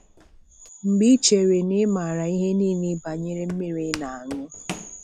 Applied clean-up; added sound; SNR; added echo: none; Walk, footsteps; 19 dB; none.